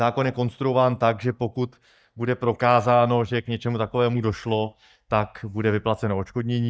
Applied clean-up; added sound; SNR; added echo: neural mask model DeepFilterNet 3.